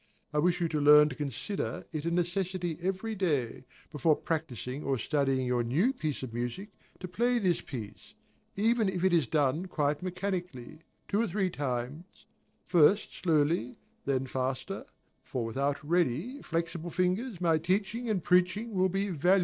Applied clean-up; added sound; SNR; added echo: neural separator model SepFormer DNS4.